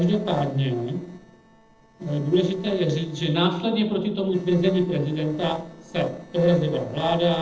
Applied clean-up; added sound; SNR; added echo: neural separator model SepFormer DNS4.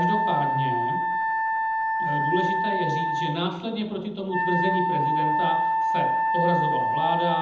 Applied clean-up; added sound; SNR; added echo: none; Wind instrument, woodwind instrument; -4 dB; reverberation time 0.8 s.